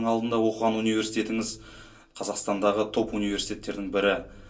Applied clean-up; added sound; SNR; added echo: none; Telephone; 14 dB; reverberation time 0.2 s.